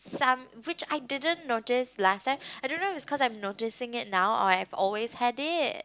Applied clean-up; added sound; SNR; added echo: none; none; none; none.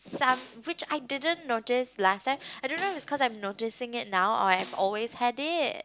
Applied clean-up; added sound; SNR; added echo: none; Snare drum; 20 dB; none.